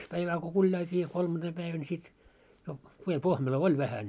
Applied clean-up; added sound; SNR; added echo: none; none; none; none.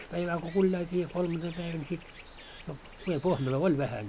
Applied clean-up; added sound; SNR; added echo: none; Stream; 17 dB; none.